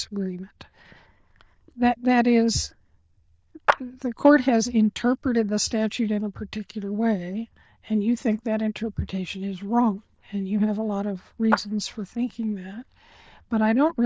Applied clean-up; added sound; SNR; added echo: neural diffusion model UNIVERSE++.